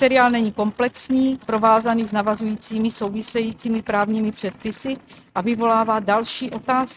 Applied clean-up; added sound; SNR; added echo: neural mask model RNNoise.